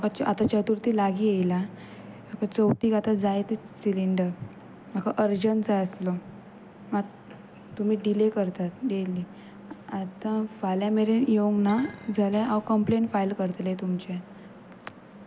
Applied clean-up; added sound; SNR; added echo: none; Chink, clink; 19 dB; none.